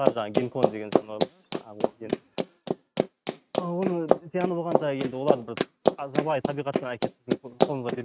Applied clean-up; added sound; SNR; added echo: neural mask model RNNoise.